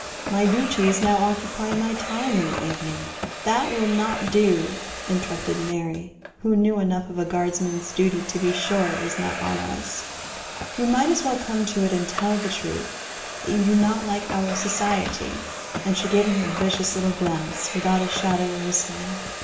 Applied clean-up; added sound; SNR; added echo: none; Domestic sounds, home sounds; 8 dB; reverberation time 0.8 s.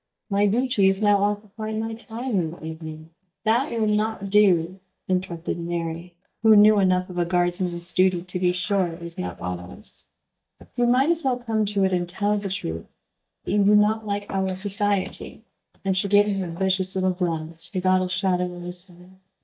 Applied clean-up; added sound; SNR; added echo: neural mask model DeepFilterNet 3.